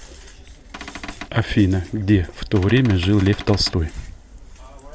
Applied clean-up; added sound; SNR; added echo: none; Cupboard open or close / Door; 14 dB; none.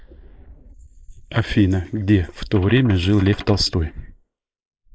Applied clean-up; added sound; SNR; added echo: neural mask model Resemble Enhance denoiser.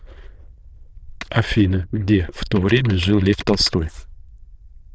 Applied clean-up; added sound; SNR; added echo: neural diffusion model UNIVERSE++.